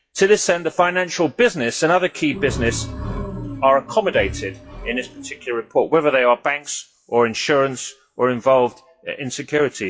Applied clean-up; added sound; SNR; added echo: classical method WPE with log-MMSE.